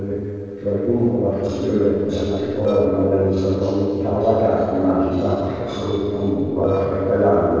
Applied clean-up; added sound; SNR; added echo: neural separator model SepFormer DNS4.